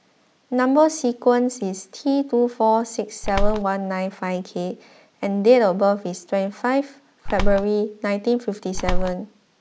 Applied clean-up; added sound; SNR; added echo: none; Bird; -3 dB; none.